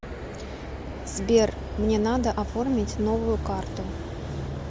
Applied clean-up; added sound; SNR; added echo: none; none; none; none.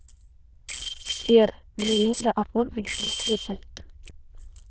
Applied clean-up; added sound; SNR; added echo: neural diffusion model UNIVERSE++.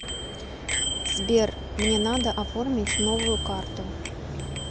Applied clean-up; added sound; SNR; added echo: none; Bicycle bell; 2 dB; none.